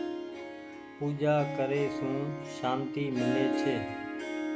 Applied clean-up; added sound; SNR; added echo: none; Harp; 2 dB; none.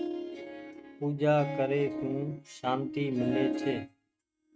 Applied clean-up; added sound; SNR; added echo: neural mask model RNNoise.